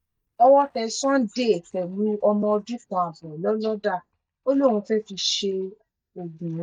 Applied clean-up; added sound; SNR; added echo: neural mask model DeepFilterNet 3.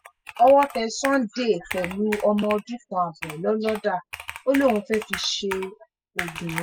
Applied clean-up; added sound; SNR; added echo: classical method spectral subtraction.